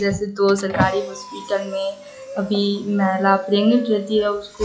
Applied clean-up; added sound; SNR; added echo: classical method log-MMSE.